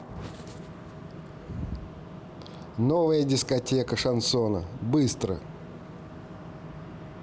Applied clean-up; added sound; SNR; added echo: none; none; none; none.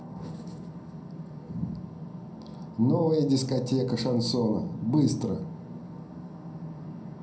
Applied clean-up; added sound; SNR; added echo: none; none; none; reverberation time 0.6 s.